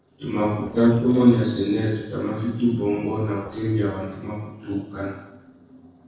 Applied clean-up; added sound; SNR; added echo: neural separator model SepFormer DNS4.